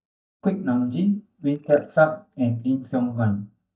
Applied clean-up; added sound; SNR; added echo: neural mask model DeepFilterNet 3.